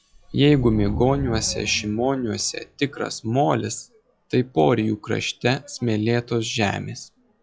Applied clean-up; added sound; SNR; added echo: classical method log-MMSE.